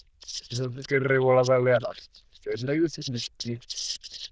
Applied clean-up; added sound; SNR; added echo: neural diffusion model UNIVERSE++.